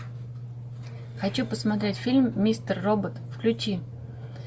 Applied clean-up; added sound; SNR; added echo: none; none; none; none.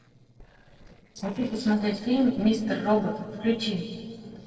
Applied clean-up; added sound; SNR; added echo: neural separator model SepFormer DNS4.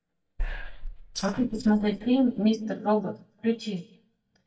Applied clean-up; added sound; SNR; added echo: neural mask model DeepFilterNet 3.